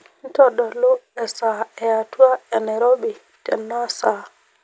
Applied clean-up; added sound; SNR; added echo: none; none; none; none.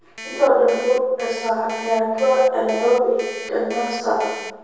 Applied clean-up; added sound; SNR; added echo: none; Alarm; 16 dB; reverberation time 1.3 s.